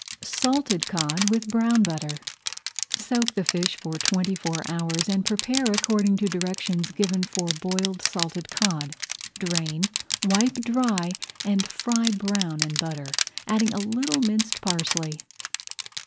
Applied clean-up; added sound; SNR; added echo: none; Crushing; 5 dB; none.